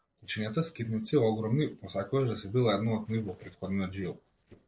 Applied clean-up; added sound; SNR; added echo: neural separator model SepFormer DNS4.